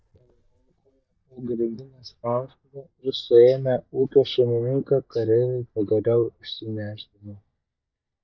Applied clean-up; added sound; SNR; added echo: neural mask model DeepFilterNet 3.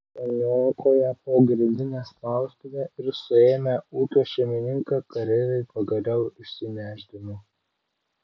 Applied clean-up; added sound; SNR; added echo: none; none; none; none.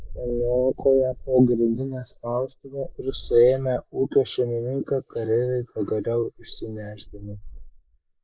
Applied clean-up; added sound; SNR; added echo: neural mask model Resemble Enhance denoiser.